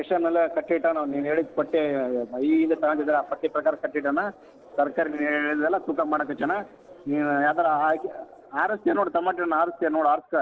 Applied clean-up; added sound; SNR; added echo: neural separator model SepFormer DNS4.